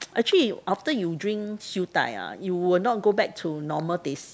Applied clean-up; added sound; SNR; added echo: none; none; none; none.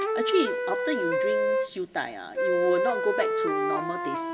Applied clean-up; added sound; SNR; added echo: none; Wind instrument, woodwind instrument; -3 dB; reverberation time 0.6 s.